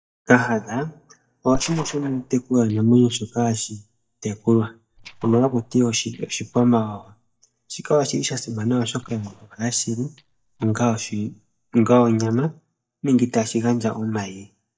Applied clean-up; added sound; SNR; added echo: neural mask model DeepFilterNet 3.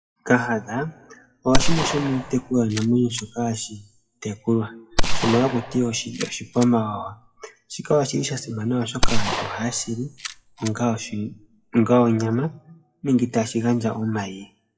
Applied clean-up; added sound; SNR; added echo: classical method WPE with log-MMSE.